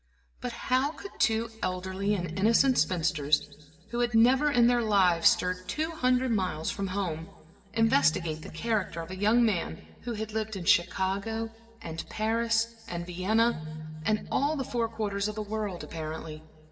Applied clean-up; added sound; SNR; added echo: none; Keyboard (musical); 17 dB; reverberation time 2.3 s.